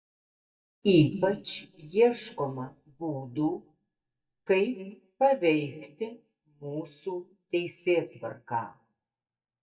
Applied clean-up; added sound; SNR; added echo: neural mask model DeepFilterNet 3.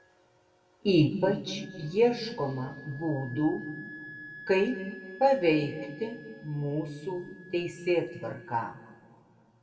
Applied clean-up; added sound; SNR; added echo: none; Wind instrument, woodwind instrument; 20 dB; reverberation time 1.7 s.